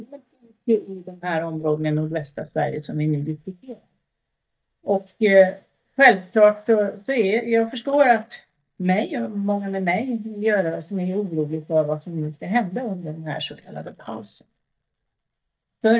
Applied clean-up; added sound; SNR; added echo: neural mask model DeepFilterNet 3.